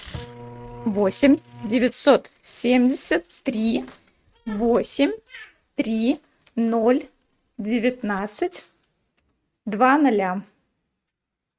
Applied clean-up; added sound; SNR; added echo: neural mask model RNNoise.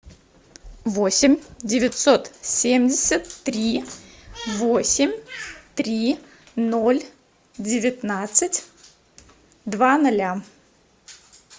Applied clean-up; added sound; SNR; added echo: none; none; none; none.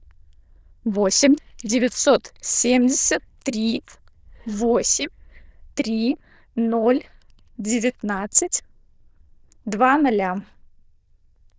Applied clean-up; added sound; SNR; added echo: neural diffusion model UNIVERSE++.